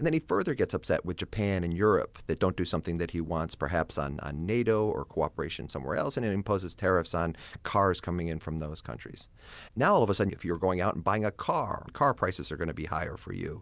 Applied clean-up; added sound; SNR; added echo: none; none; none; none.